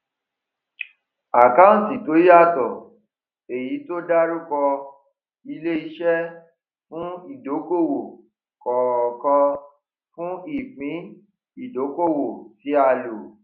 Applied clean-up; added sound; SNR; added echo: none; none; none; none.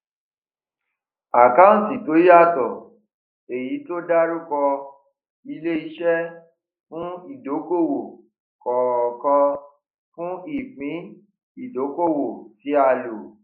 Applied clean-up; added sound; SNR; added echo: neural mask model Resemble Enhance denoiser.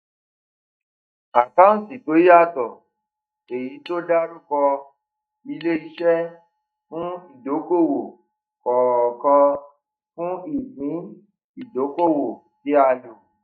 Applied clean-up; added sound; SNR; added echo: neural mask model DeepFilterNet 3.